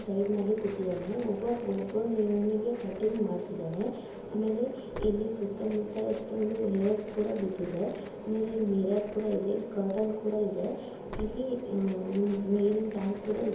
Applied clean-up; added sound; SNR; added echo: none; Tearing; 19 dB; reverberation time 0.7 s.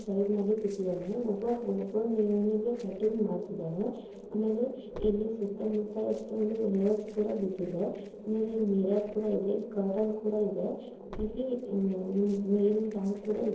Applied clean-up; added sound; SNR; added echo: neural separator model SepFormer DNS4.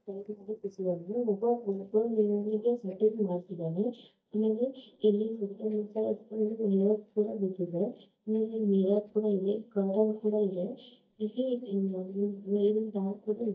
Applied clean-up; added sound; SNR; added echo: neural mask model DeepFilterNet 3.